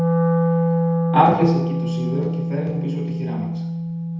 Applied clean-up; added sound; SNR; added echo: none; Wind instrument, woodwind instrument; -3 dB; reverberation time 0.8 s.